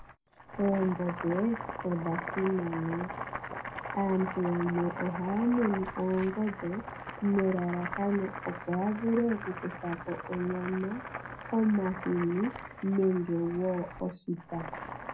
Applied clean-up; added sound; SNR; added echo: none; Boiling; 9 dB; reverberation time 0.2 s.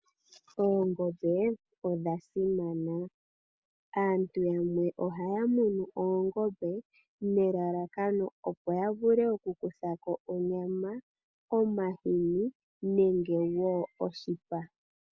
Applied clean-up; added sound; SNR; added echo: none; none; none; none.